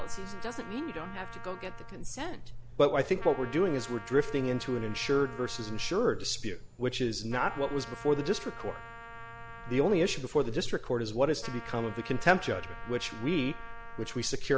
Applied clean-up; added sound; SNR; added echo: none; Trumpet; 17 dB; none.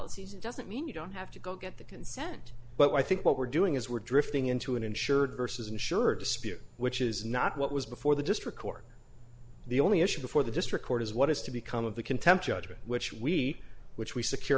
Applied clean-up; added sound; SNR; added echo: none; none; none; none.